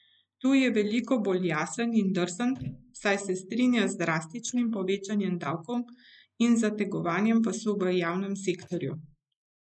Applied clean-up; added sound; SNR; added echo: neural mask model Resemble Enhance denoiser.